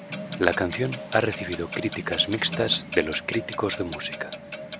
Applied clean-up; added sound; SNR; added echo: none; Clock; 9 dB; none.